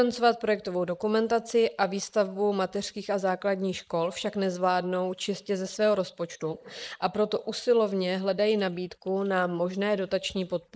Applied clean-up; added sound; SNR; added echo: neural mask model Resemble Enhance denoiser.